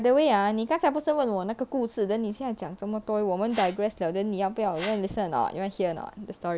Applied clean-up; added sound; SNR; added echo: none; Whoosh, swoosh, swish; 14 dB; none.